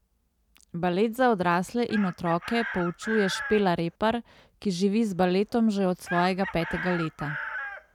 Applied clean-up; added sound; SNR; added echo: none; Chicken, rooster; 12 dB; none.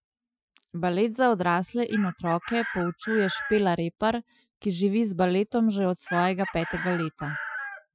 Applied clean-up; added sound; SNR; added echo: classical method Wiener filter.